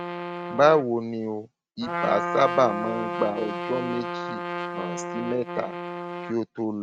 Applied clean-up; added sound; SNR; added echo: neural mask model RNNoise.